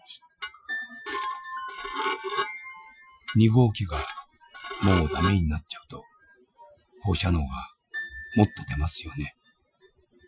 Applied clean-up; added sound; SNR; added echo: classical method Wiener filter.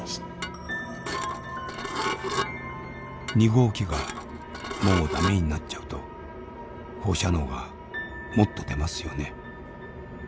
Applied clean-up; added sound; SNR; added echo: none; Dishes, pots, and pans / Glass; 6 dB; none.